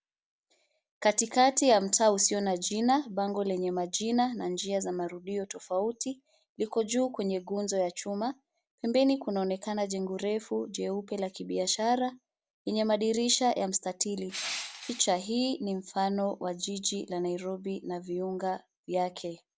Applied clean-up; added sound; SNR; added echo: none; Crushing; 11 dB; none.